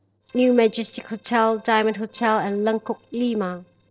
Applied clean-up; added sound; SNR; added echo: neural separator model SepFormer DNS4.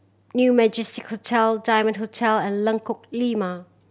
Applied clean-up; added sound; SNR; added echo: none; none; none; none.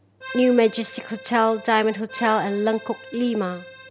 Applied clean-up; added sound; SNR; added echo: none; Accordion; 17 dB; none.